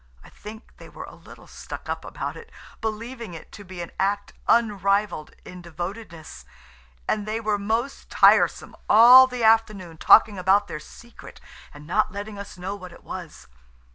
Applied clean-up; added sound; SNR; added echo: none; none; none; none.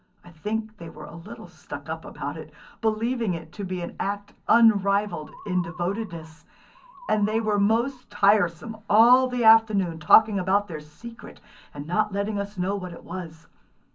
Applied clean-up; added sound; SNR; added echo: none; Musical instrument; 18 dB; reverberation time 0.4 s.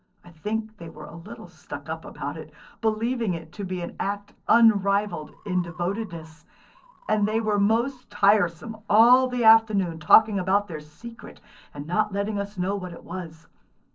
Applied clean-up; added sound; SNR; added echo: neural separator model SepFormer DNS4.